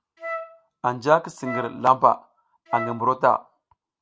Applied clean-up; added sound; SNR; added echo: none; Wind instrument, woodwind instrument; 12 dB; none.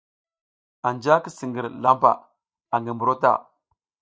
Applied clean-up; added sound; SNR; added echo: neural mask model DeepFilterNet 3.